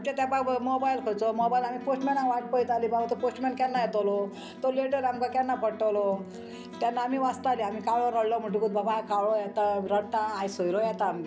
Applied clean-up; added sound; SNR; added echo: none; Plucked string instrument; 15 dB; none.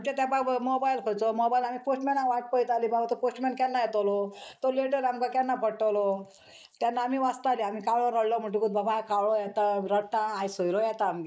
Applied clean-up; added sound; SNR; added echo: neural mask model Resemble Enhance denoiser.